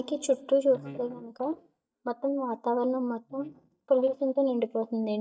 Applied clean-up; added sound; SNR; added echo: neural mask model DeepFilterNet 3.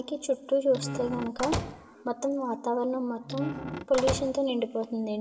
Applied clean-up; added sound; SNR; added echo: none; Squeak / Slam / Wood; 7 dB; reverberation time 1.5 s.